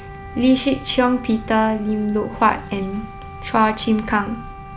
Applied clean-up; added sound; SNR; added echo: none; Wind instrument, woodwind instrument; 18 dB; none.